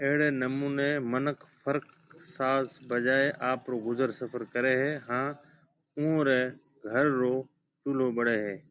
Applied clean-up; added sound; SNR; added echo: none; none; none; none.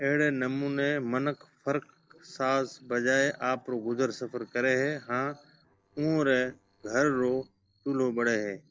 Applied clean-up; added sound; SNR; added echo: neural separator model SepFormer DNS4.